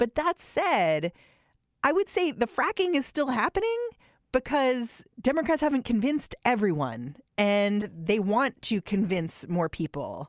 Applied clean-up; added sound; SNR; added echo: none; none; none; none.